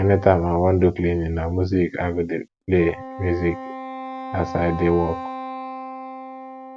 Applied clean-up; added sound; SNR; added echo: none; Wind instrument, woodwind instrument; 13 dB; none.